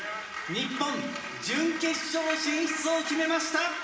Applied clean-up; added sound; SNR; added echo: none; none; none; reverberation time 1.3 s.